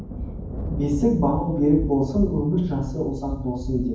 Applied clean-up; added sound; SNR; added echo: none; Thunder; 7 dB; reverberation time 0.9 s.